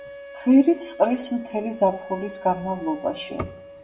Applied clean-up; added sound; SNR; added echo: none; Wind instrument, woodwind instrument; 16 dB; reverberation time 1.3 s.